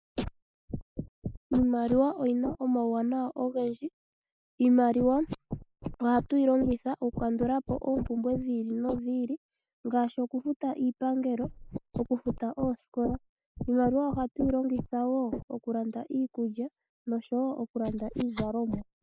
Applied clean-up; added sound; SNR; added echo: neural mask model Resemble Enhance denoiser.